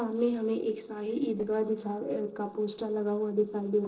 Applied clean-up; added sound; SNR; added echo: neural separator model SepFormer DNS4.